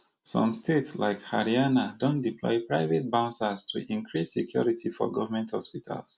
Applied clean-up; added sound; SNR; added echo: none; none; none; none.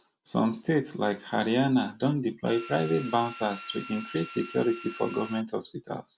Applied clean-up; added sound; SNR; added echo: none; Drill; 14 dB; none.